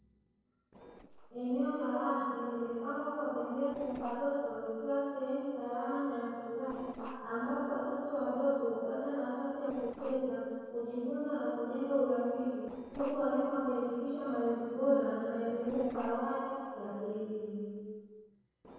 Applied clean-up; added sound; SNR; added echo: neural separator model SepFormer DNS4.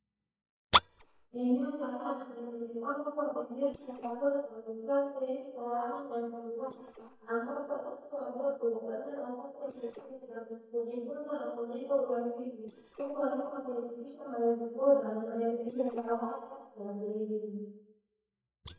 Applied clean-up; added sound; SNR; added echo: neural mask model DeepFilterNet 3.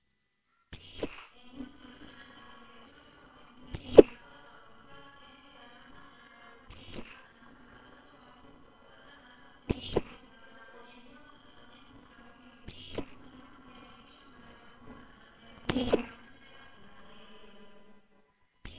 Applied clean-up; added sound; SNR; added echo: neural separator model SepFormer WHAMR!.